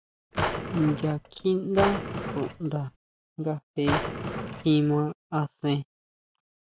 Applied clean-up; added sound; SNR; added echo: none; Drawer open or close; 3 dB; none.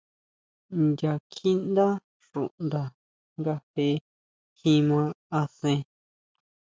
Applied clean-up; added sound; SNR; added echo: none; none; none; none.